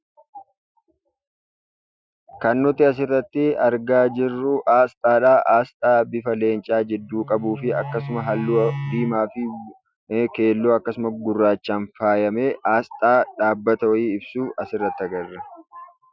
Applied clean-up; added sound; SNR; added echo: classical method Wiener filter.